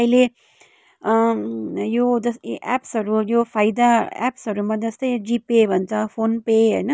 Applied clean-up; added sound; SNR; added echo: none; none; none; none.